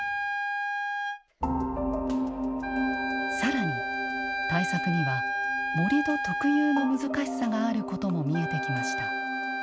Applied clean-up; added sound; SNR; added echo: none; Wind instrument, woodwind instrument; 3 dB; none.